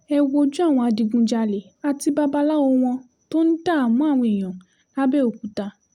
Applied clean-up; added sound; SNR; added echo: none; none; none; none.